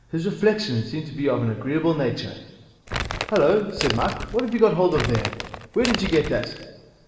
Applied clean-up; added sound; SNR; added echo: none; Crumpling, crinkling; 7 dB; reverberation time 1.2 s.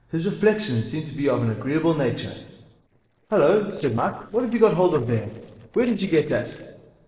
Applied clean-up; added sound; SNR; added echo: neural separator model SepFormer DNS4.